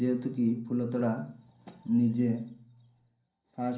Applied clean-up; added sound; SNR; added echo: none; none; none; reverberation time 0.6 s.